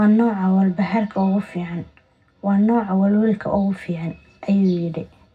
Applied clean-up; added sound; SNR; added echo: none; none; none; reverberation time 0.4 s.